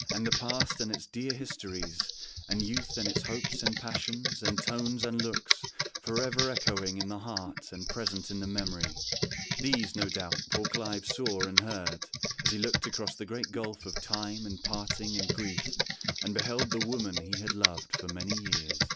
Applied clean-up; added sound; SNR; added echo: none; Computer keyboard; -3 dB; none.